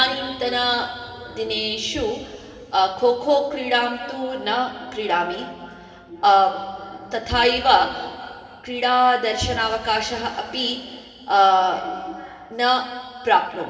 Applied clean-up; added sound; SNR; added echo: none; none; none; reverberation time 2.4 s.